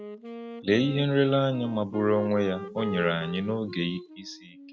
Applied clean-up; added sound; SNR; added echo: none; Wind instrument, woodwind instrument; 12 dB; none.